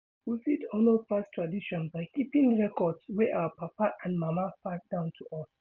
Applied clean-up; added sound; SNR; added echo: none; none; none; none.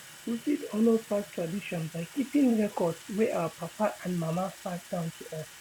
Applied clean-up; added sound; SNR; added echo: none; Sink (filling or washing) / Water tap, faucet; 18 dB; none.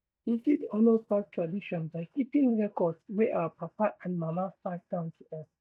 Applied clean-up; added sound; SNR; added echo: neural mask model DeepFilterNet 3.